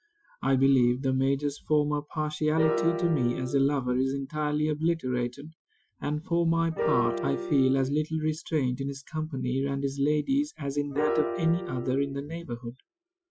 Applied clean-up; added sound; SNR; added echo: classical method Wiener filter.